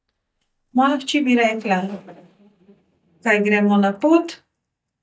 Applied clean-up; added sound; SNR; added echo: neural mask model DeepFilterNet 3.